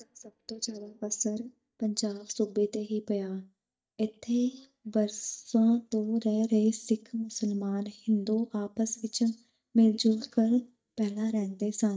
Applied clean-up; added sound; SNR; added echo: neural mask model DeepFilterNet 3.